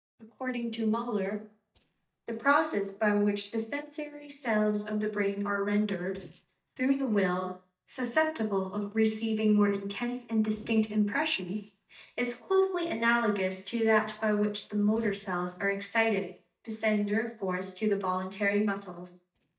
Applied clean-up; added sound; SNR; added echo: neural mask model DeepFilterNet 3.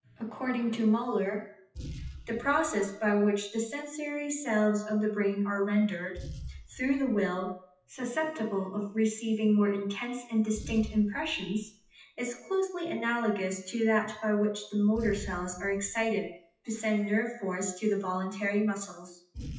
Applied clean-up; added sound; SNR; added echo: classical method WPE with log-MMSE.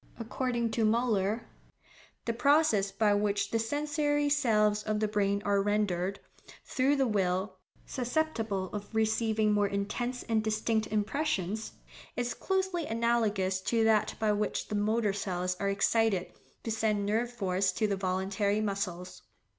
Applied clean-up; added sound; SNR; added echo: none; none; none; none.